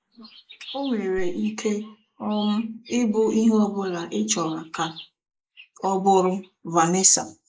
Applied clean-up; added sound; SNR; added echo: neural mask model Resemble Enhance denoiser.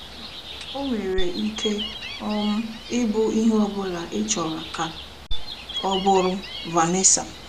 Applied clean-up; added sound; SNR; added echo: none; Gull, seagull; 7 dB; none.